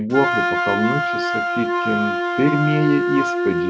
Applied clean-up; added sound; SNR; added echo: none; Wind instrument, woodwind instrument; -1 dB; none.